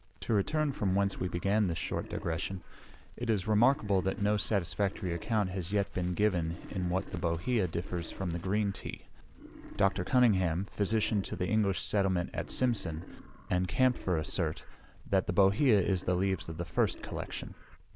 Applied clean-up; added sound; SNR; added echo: none; Wild animals + Crackle; 16 dB; none.